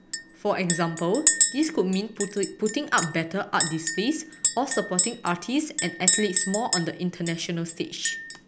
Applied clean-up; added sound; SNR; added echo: none; Chink, clink; 0 dB; none.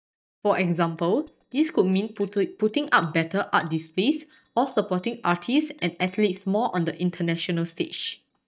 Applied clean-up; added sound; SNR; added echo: neural mask model DeepFilterNet 3.